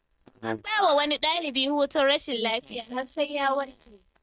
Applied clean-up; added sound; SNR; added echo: neural mask model DeepFilterNet 3.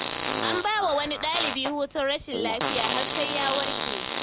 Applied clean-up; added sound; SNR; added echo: none; Fart; 2 dB; none.